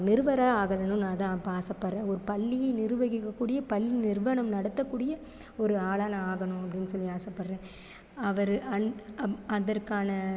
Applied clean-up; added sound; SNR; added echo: none; none; none; none.